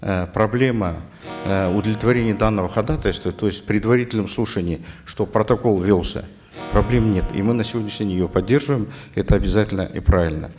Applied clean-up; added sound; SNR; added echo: none; Acoustic guitar / Strum; 19 dB; none.